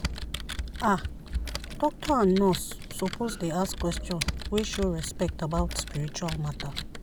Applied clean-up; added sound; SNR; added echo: none; Computer keyboard; 5 dB; none.